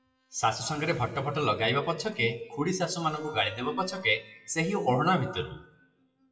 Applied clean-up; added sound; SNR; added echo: classical method WPE with log-MMSE.